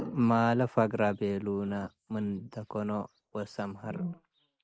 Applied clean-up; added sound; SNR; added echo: neural mask model Resemble Enhance denoiser.